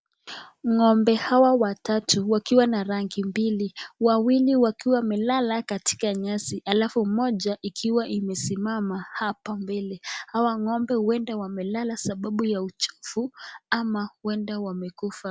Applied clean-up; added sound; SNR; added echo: none; none; none; none.